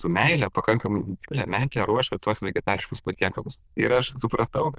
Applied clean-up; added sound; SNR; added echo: neural diffusion model UNIVERSE++.